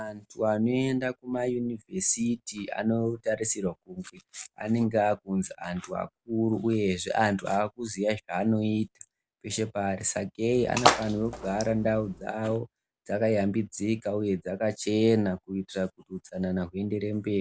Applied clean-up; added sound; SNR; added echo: none; Splash, splatter; 1 dB; none.